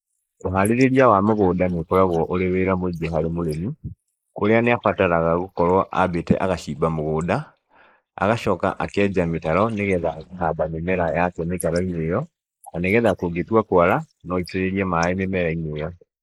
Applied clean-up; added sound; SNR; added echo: neural mask model Resemble Enhance denoiser.